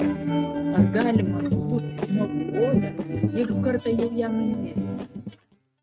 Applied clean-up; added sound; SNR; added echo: neural mask model RNNoise.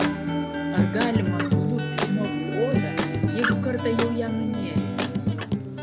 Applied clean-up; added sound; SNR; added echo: none; Acoustic guitar; -4 dB; none.